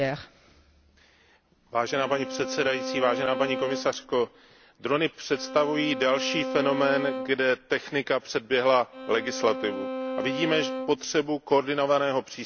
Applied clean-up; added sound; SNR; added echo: none; Bowed string instrument; 8 dB; none.